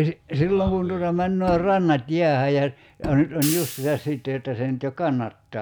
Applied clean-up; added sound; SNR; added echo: none; Hi-hat + Bowed string instrument; 12 dB; none.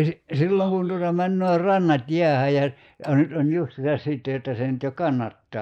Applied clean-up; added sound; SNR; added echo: neural mask model Resemble Enhance denoiser.